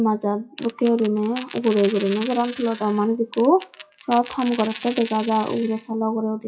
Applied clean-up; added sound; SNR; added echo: classical method WPE with log-MMSE.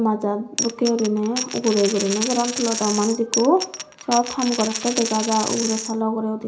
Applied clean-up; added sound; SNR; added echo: none; Coin (dropping); 7 dB; reverberation time 0.4 s.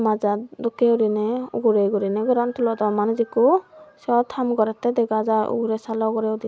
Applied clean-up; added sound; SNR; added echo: none; none; none; none.